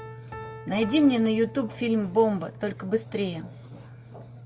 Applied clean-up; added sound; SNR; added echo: none; Piano; 20 dB; none.